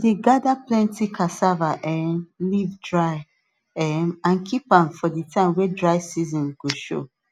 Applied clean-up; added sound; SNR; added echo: none; none; none; none.